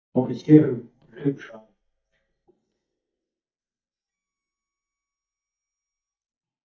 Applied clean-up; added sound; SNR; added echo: neural mask model DeepFilterNet 3.